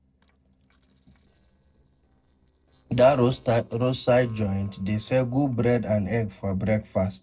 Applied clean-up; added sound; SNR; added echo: neural separator model SepFormer DNS4.